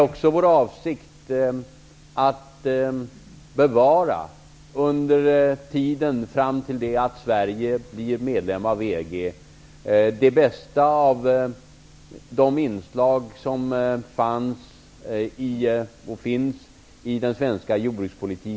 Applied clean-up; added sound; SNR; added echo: none; none; none; none.